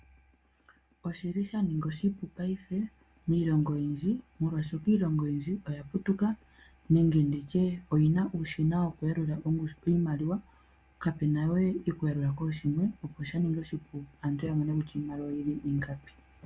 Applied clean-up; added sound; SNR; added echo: none; none; none; none.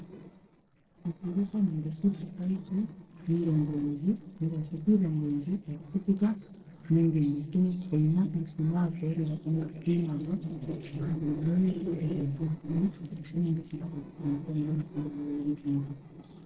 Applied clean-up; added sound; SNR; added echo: neural separator model SepFormer DNS4.